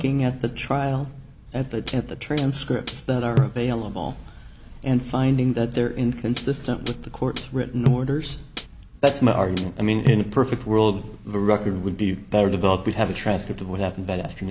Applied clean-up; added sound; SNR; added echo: none; Hi-hat; 5 dB; none.